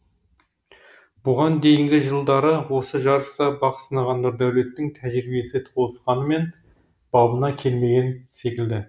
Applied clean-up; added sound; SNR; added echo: none; none; none; none.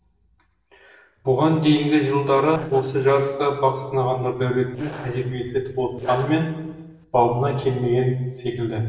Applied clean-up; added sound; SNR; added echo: neural separator model SepFormer DNS4.